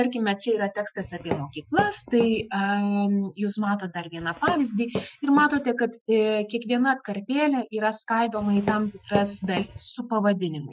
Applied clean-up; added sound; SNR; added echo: classical method Wiener filter.